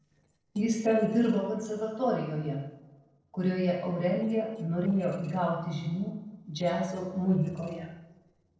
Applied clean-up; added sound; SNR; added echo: neural separator model SepFormer DNS4.